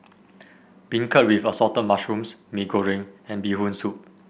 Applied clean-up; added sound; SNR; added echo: none; none; none; none.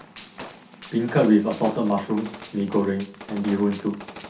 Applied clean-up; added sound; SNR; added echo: none; Gunshot, gunfire; 16 dB; reverberation time 0.3 s.